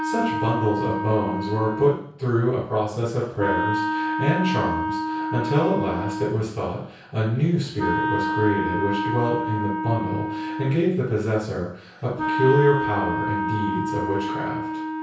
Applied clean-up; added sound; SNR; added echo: none; Wind instrument, woodwind instrument; 3 dB; reverberation time 0.6 s.